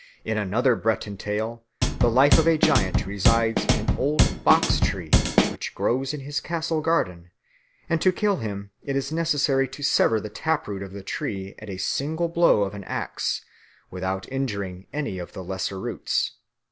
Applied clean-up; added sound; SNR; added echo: none; Drum kit; -3 dB; none.